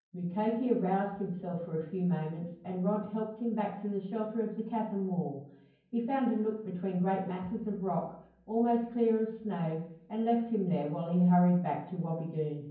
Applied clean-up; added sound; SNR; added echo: none; none; none; reverberation time 0.9 s.